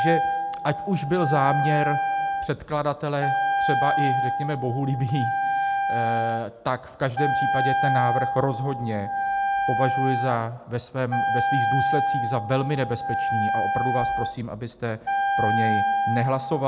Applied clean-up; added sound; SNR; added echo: none; Wind instrument, woodwind instrument; -2 dB; none.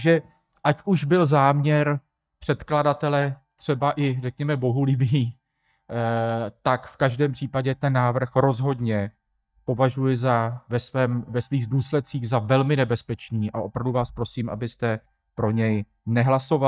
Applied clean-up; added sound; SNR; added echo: neural mask model DeepFilterNet 3.